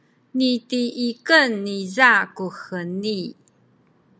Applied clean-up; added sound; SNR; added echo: none; none; none; none.